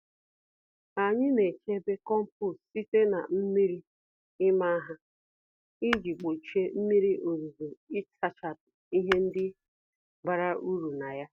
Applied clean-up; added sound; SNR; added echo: none; Tap / Glass; 7 dB; none.